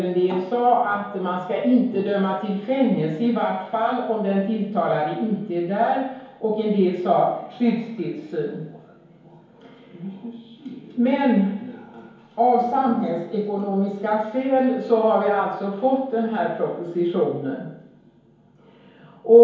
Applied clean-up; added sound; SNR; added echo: none; none; none; reverberation time 1.0 s.